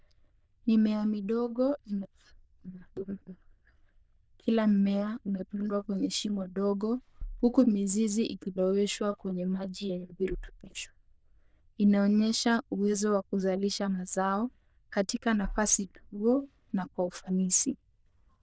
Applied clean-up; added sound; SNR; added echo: neural diffusion model UNIVERSE++.